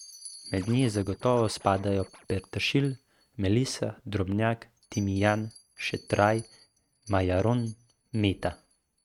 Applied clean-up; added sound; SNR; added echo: neural mask model RNNoise.